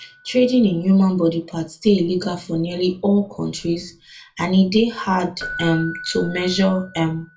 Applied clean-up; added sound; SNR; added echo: none; Keyboard (musical); 19 dB; reverberation time 0.2 s.